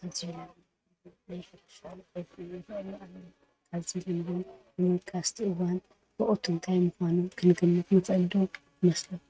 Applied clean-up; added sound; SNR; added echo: neural mask model RNNoise.